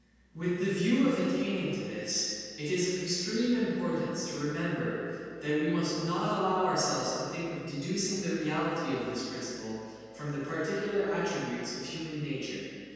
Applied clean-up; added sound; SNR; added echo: none; none; none; reverberation time 2.1 s.